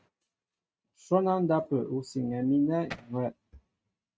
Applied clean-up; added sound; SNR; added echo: neural mask model RNNoise.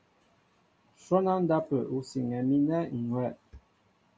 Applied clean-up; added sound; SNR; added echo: none; none; none; none.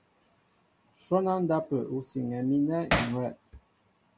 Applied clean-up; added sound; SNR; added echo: none; Hammer; -3 dB; none.